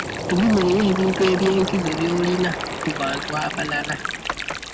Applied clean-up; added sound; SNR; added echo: none; Stream + Waves, surf; 6 dB; none.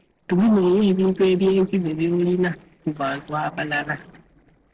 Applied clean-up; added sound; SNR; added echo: neural separator model SepFormer DNS4.